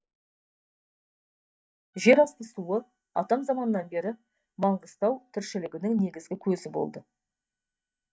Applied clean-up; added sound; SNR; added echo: neural mask model DeepFilterNet 3.